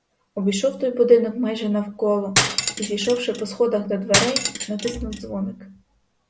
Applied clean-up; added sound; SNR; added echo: none; Cutlery, silverware; 2 dB; none.